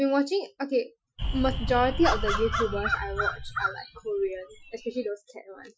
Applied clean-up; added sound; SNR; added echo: classical method Wiener filter.